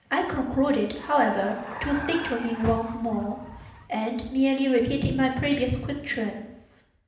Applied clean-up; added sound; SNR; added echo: none; Vehicle; 10 dB; reverberation time 0.8 s.